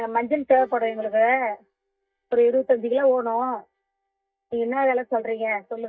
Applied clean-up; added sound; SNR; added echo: neural mask model DeepFilterNet 3.